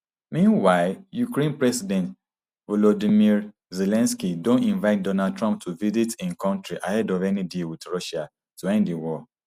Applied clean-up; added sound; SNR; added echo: none; none; none; none.